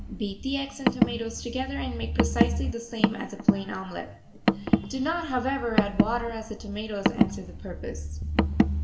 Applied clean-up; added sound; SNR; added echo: none; Car; -5 dB; reverberation time 0.6 s.